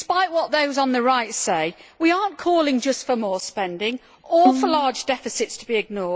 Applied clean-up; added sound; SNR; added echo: none; Bowed string instrument; 5 dB; none.